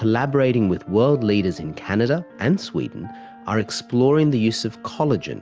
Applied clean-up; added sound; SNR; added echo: none; none; none; none.